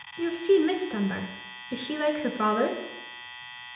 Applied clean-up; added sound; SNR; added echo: none; Alarm; 14 dB; reverberation time 0.8 s.